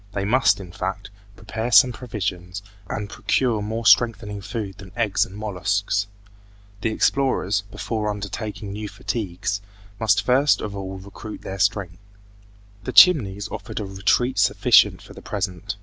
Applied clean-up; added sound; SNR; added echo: none; none; none; none.